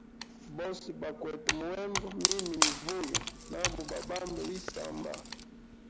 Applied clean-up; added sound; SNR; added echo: none; Computer keyboard + Wood; -2 dB; none.